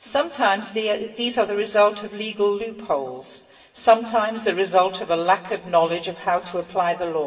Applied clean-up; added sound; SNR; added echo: none; none; none; reverberation time 1.1 s.